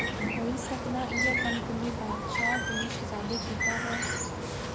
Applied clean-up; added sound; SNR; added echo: none; Bird; -5 dB; none.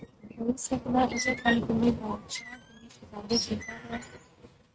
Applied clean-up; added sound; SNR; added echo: neural mask model RNNoise.